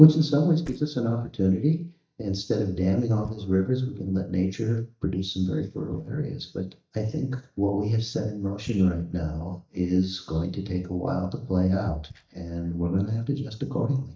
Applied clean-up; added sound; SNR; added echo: neural mask model DeepFilterNet 3.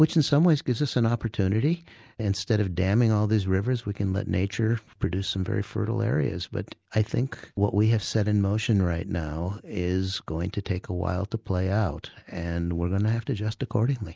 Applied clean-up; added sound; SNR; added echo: none; none; none; none.